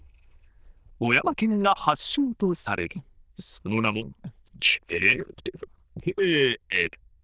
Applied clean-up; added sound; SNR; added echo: neural diffusion model UNIVERSE++.